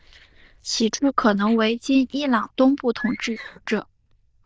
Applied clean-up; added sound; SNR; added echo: neural diffusion model UNIVERSE++.